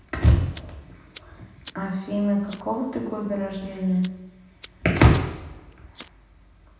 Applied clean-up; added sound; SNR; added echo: none; Fire; 18 dB; reverberation time 0.8 s.